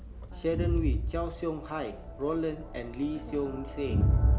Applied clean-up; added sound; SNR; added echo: none; Crowd; -3 dB; none.